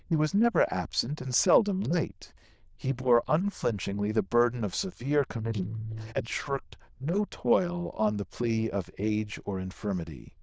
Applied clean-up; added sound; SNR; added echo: neural diffusion model UNIVERSE++.